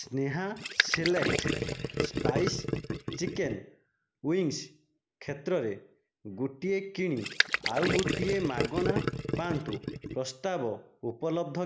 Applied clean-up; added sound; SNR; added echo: none; Gurgling; -2 dB; none.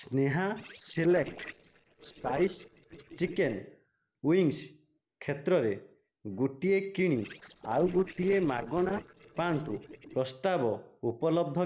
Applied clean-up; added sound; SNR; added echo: neural separator model SepFormer DNS4.